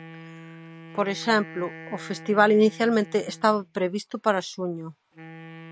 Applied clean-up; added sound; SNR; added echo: none; Wind instrument, woodwind instrument; 18 dB; none.